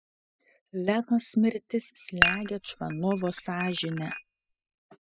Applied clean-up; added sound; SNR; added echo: classical method spectral subtraction.